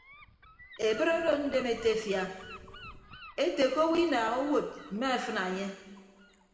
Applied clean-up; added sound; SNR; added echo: none; Gull, seagull / Wind; 19 dB; reverberation time 1.5 s.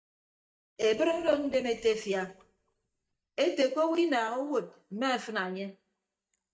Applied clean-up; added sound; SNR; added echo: neural mask model DeepFilterNet 3.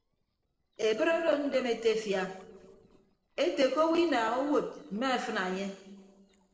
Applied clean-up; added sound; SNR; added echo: neural separator model SepFormer DNS4.